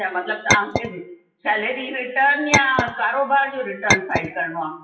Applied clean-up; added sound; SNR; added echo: classical method WPE with log-MMSE.